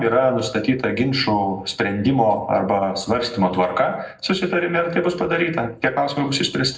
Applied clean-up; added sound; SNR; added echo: none; none; none; reverberation time 0.3 s.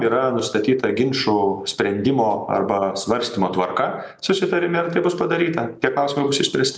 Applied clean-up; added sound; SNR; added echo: none; none; none; none.